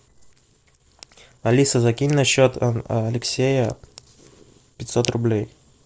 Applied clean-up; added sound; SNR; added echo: neural separator model SepFormer DNS4.